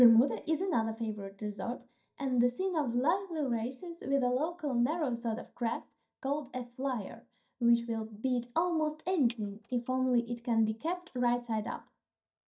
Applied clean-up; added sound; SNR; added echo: neural mask model DeepFilterNet 3.